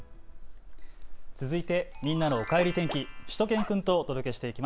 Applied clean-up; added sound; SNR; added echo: none; none; none; none.